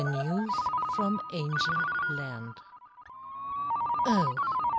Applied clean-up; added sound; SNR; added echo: none; Ringtone; -3 dB; none.